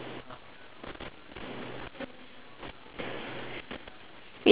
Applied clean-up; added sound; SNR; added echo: none; none; none; none.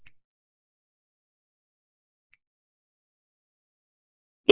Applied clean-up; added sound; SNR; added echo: neural mask model DeepFilterNet 3.